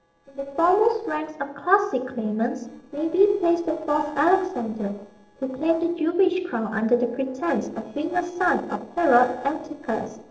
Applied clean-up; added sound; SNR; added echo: neural separator model SepFormer DNS4.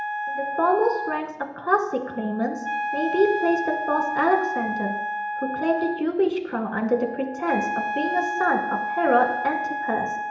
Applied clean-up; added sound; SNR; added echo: none; Wind instrument, woodwind instrument; 4 dB; reverberation time 0.8 s.